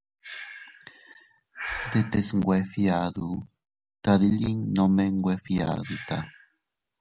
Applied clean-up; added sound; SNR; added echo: none; Breathing; 17 dB; none.